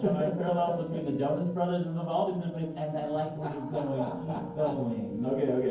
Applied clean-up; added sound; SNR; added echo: neural separator model SepFormer DNS4.